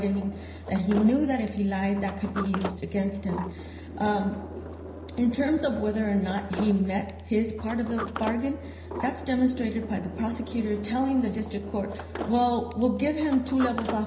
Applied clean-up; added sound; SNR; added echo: none; Sliding door; 12 dB; reverberation time 0.9 s.